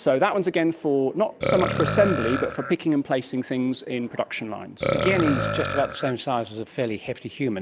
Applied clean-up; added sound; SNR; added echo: none; Burping, eructation; 5 dB; none.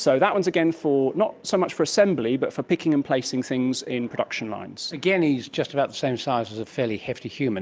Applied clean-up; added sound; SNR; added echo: none; none; none; none.